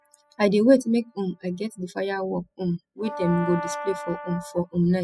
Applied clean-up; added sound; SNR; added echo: classical method spectral subtraction.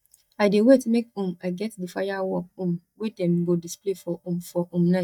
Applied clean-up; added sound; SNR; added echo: neural mask model DeepFilterNet 3.